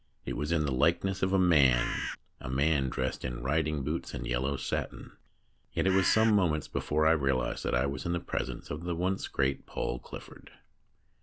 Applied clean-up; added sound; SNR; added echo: none; Bird; 5 dB; none.